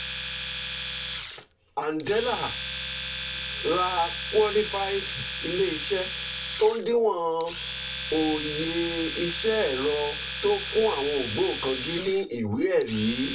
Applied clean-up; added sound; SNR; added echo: none; Domestic sounds, home sounds; 4 dB; reverberation time 0.2 s.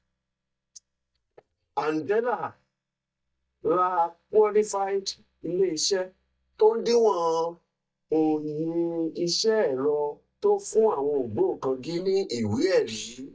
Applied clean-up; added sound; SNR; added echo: neural mask model DeepFilterNet 3.